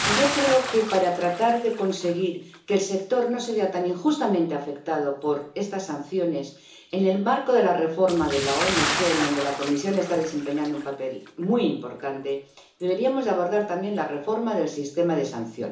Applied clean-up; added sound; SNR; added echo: none; Bathtub (filling or washing) / Splash, splatter; 9 dB; reverberation time 0.8 s.